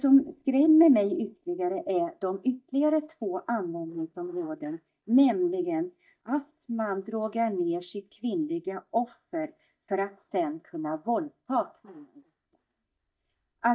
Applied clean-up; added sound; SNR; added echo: neural mask model DeepFilterNet 3.